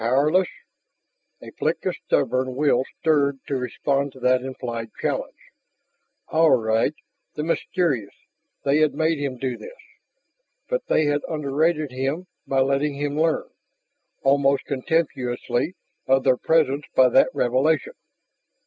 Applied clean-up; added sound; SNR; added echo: none; none; none; none.